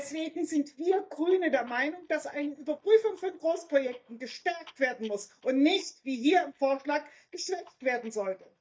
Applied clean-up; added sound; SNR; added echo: neural mask model DeepFilterNet 3.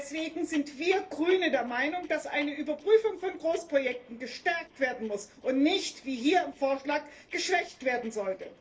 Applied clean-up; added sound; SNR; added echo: neural separator model SepFormer DNS4.